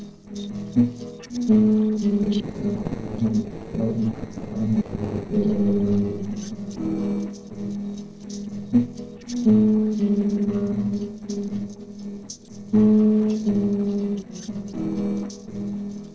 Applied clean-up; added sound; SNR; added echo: neural separator model SepFormer DNS4.